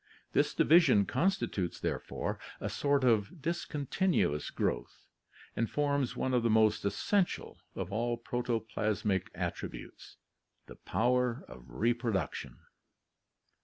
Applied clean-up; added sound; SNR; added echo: none; none; none; none.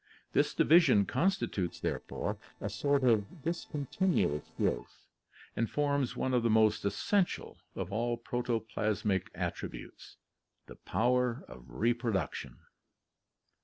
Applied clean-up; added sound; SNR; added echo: neural separator model SepFormer DNS4.